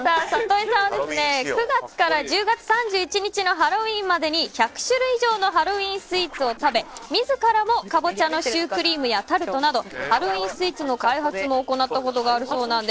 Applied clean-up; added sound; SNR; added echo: neural separator model SepFormer DNS4.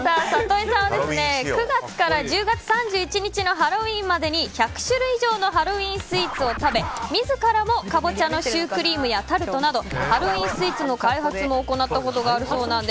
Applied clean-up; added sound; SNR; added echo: none; Scratching (performance technique); 11 dB; none.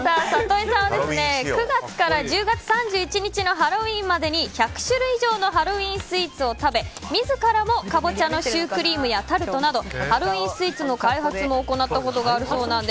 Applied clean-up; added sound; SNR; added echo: none; none; none; none.